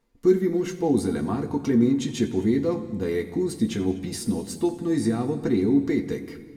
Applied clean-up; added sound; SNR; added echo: none; none; none; reverberation time 1.3 s.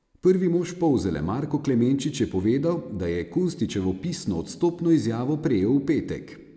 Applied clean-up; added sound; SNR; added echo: none; none; none; none.